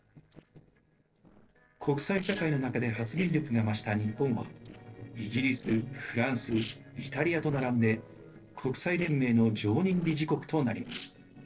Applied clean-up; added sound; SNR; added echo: neural separator model SepFormer DNS4.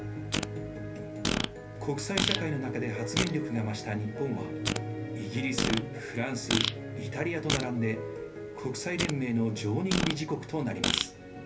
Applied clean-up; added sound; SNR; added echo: none; Fart; 3 dB; reverberation time 0.3 s.